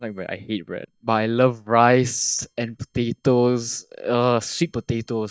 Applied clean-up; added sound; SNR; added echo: neural mask model DeepFilterNet 3.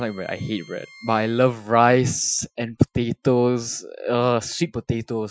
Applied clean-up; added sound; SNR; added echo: classical method Wiener filter.